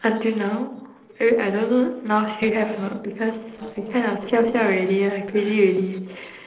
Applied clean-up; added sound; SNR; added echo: neural separator model SepFormer DNS4.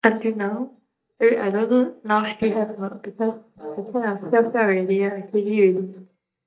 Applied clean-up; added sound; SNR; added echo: neural mask model DeepFilterNet 3.